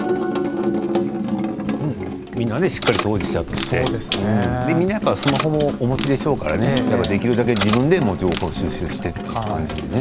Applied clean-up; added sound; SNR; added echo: none; Cutlery, silverware + Sink (filling or washing) / Water tap, faucet; 4 dB; none.